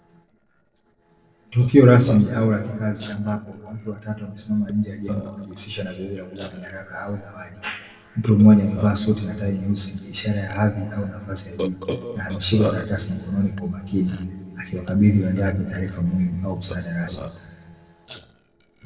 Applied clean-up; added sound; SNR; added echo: neural separator model SepFormer DNS4.